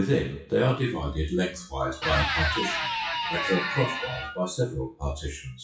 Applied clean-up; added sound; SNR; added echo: classical method WPE with log-MMSE.